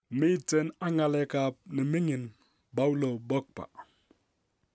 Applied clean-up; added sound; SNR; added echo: none; none; none; none.